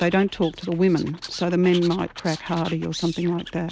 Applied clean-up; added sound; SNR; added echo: none; Animal; 16 dB; none.